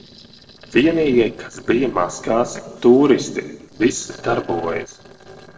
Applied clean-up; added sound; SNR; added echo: neural separator model SepFormer DNS4.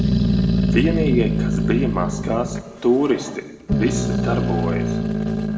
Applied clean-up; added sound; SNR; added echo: none; Growling; -3 dB; reverberation time 1.1 s.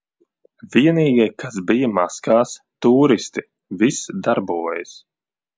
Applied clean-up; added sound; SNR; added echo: none; none; none; none.